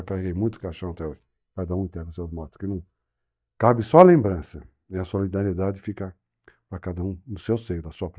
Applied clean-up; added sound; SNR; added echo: neural mask model DeepFilterNet 3.